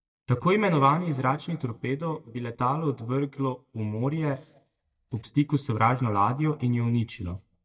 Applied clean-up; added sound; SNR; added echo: neural mask model DeepFilterNet 3.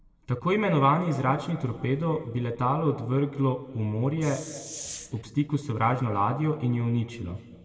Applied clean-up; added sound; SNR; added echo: none; Hiss; 14 dB; reverberation time 1.8 s.